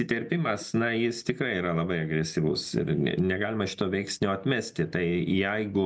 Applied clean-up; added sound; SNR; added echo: none; none; none; none.